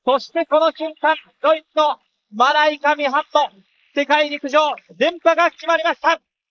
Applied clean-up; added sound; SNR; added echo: neural mask model Resemble Enhance denoiser.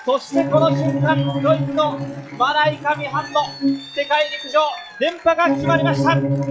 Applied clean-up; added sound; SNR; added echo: classical method log-MMSE.